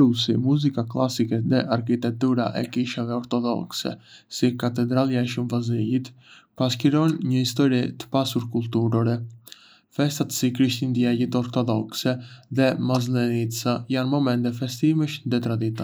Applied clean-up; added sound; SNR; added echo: neural mask model Resemble Enhance denoiser.